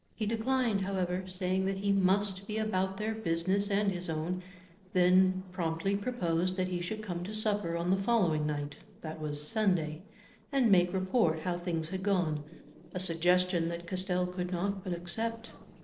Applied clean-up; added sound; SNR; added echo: neural separator model SepFormer DNS4.